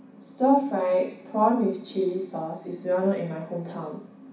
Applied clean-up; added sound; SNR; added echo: none; none; none; reverberation time 0.6 s.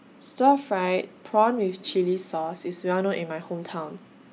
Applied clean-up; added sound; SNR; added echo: none; none; none; none.